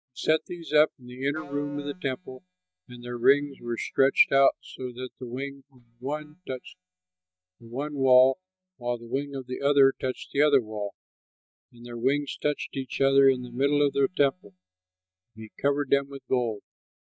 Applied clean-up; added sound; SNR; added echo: neural mask model DeepFilterNet 3.